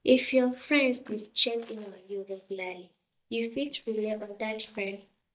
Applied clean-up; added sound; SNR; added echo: neural mask model DeepFilterNet 3.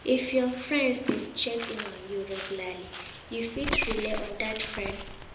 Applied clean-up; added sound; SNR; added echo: none; Bird; 8 dB; reverberation time 0.8 s.